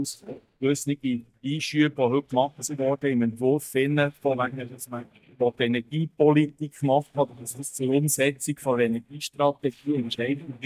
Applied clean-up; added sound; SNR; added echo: neural mask model DeepFilterNet 3.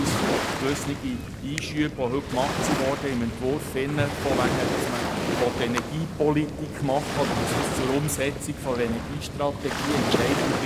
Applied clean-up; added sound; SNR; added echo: none; Waves, surf; 0 dB; none.